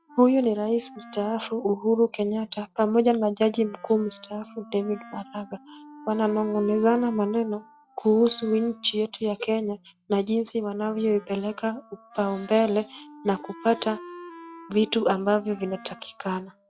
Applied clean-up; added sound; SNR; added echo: classical method log-MMSE.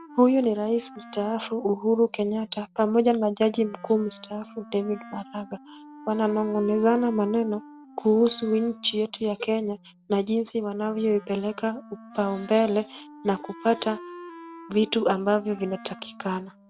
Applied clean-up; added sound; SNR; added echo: none; Wind instrument, woodwind instrument; 20 dB; none.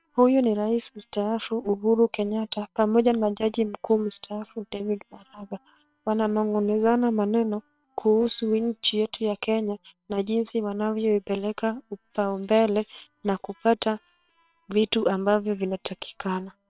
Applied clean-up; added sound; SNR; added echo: neural separator model SepFormer WHAM!.